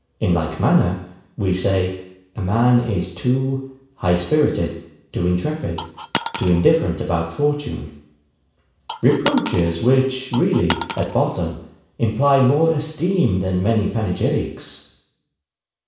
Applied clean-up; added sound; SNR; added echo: none; Coin (dropping); 7 dB; reverberation time 0.7 s.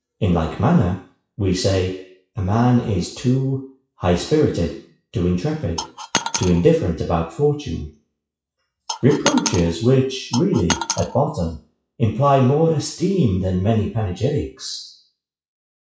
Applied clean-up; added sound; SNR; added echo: classical method WPE with log-MMSE.